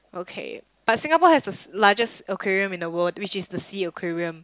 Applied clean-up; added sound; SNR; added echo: none; none; none; none.